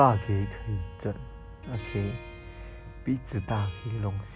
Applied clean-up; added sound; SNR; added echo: none; Harp; 17 dB; none.